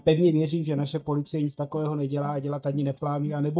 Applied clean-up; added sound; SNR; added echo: neural mask model DeepFilterNet 3.